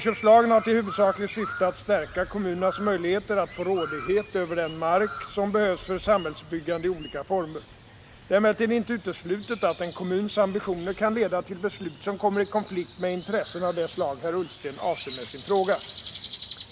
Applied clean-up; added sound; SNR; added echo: none; Crow; 16 dB; none.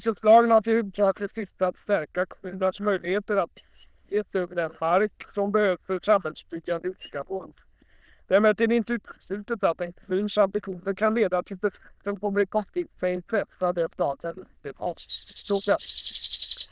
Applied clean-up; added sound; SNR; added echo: neural diffusion model UNIVERSE++.